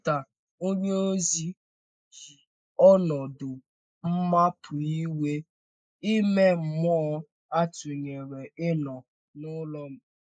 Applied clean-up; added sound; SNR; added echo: neural mask model Resemble Enhance denoiser.